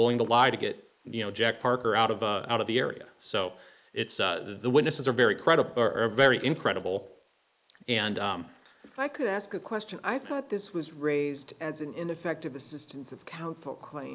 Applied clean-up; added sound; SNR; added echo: neural mask model Resemble Enhance denoiser.